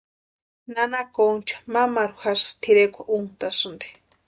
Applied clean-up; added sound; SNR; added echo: none; none; none; none.